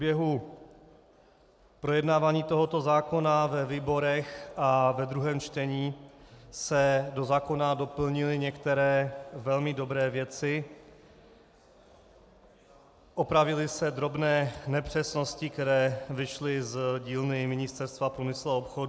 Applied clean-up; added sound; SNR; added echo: none; none; none; none.